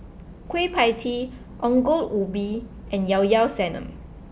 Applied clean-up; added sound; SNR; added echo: none; none; none; none.